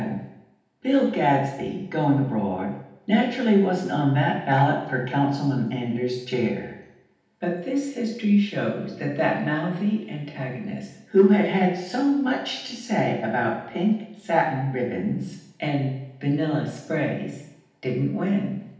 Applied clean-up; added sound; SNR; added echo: none; none; none; reverberation time 0.8 s.